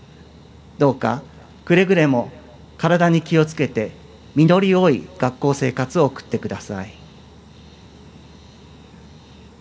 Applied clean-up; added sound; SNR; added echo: none; none; none; none.